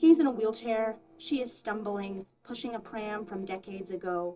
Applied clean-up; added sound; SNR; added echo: neural separator model SepFormer DNS4.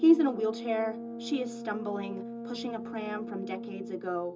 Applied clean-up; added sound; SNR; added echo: none; Brass instrument; 9 dB; reverberation time 0.2 s.